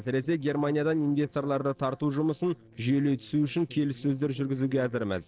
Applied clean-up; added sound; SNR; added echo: neural separator model SepFormer DNS4.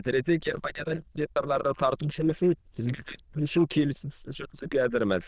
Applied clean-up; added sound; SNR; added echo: neural diffusion model UNIVERSE++.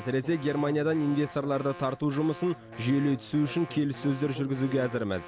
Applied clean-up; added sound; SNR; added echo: none; Alarm; 18 dB; none.